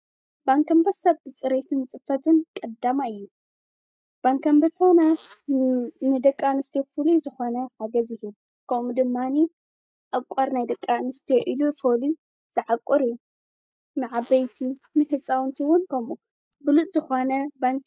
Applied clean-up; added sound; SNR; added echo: neural mask model DeepFilterNet 3.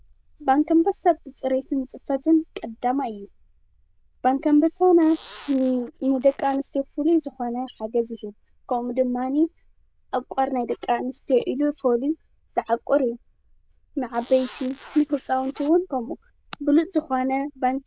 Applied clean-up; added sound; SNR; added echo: neural diffusion model UNIVERSE++.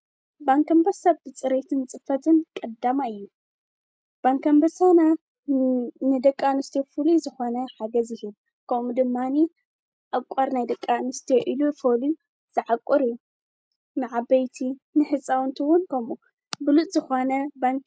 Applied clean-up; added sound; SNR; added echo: none; none; none; none.